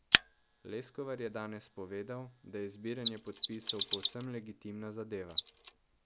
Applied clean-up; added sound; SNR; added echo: none; Mechanisms; -4 dB; none.